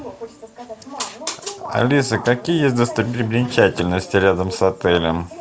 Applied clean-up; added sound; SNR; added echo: none; none; none; none.